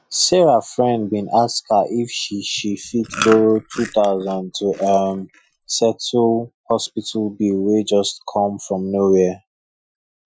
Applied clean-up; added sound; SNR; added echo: classical method Wiener filter.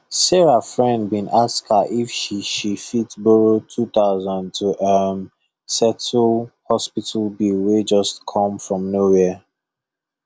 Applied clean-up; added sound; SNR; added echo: none; none; none; none.